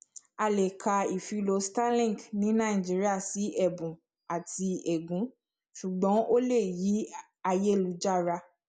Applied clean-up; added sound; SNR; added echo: none; none; none; none.